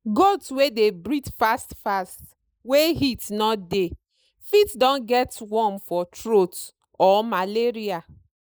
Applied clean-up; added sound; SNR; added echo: neural mask model Resemble Enhance denoiser.